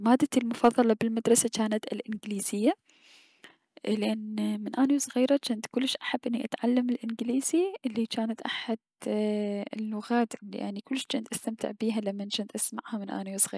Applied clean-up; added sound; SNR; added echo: none; none; none; none.